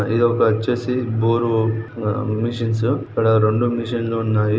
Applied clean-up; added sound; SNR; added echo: none; none; none; none.